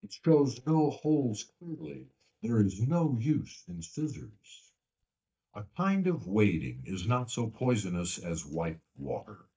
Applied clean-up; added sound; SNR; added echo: neural mask model DeepFilterNet 3.